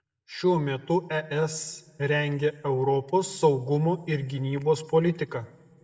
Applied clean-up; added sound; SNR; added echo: none; none; none; reverberation time 0.6 s.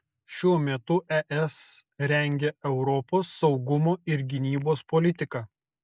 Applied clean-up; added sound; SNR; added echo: none; none; none; none.